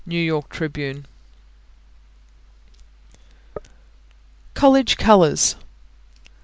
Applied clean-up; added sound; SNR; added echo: none; none; none; none.